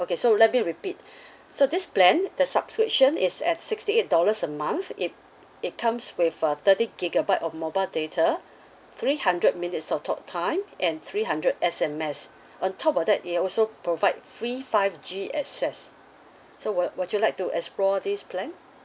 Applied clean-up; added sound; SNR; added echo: none; none; none; none.